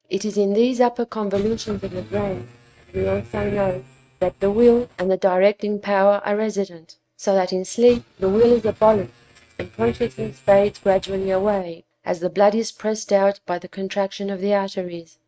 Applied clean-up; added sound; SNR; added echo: neural mask model RNNoise.